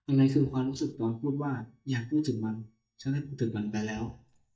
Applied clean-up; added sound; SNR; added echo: neural mask model DeepFilterNet 3.